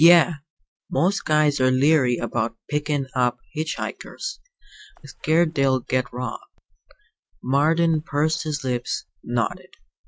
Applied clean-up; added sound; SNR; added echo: neural mask model RNNoise.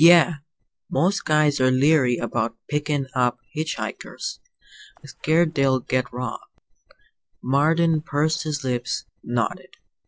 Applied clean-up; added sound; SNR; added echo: neural separator model SepFormer DNS4.